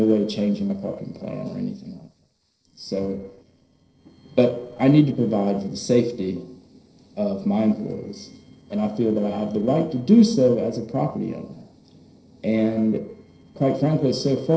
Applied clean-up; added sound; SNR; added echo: neural separator model SepFormer DNS4.